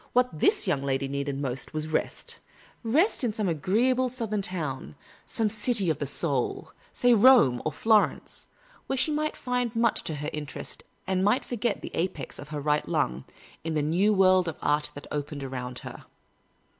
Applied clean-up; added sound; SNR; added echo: none; none; none; none.